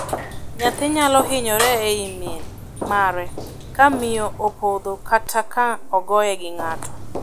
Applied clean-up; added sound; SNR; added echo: none; Walk, footsteps + Drip; 8 dB; none.